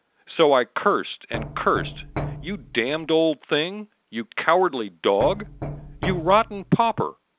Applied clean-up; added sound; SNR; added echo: none; Knock; 10 dB; none.